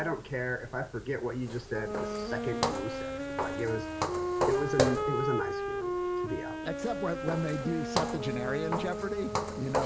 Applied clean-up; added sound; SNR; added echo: none; Wind instrument, woodwind instrument + Walk, footsteps; -1 dB; none.